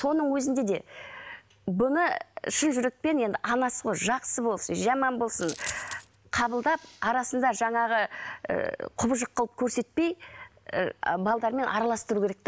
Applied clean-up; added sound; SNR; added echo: none; Coin (dropping); 12 dB; none.